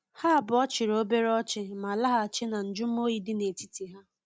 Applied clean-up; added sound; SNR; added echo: none; none; none; none.